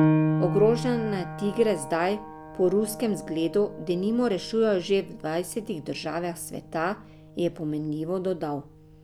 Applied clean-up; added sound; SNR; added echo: none; Piano; 5 dB; none.